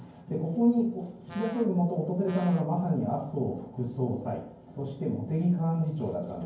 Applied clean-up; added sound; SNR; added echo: none; Brass instrument; 19 dB; reverberation time 0.9 s.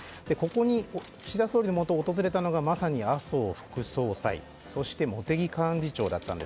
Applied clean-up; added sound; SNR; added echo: none; none; none; none.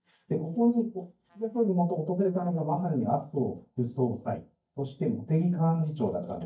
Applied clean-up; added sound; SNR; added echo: neural mask model DeepFilterNet 3.